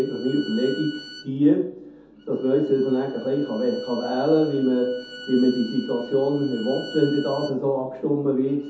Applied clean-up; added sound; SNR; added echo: none; Bowed string instrument; 19 dB; reverberation time 0.5 s.